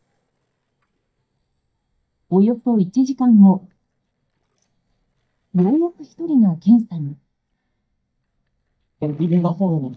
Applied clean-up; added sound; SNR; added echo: neural mask model DeepFilterNet 3.